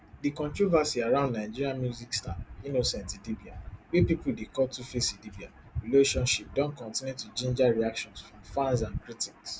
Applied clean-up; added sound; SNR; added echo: none; none; none; none.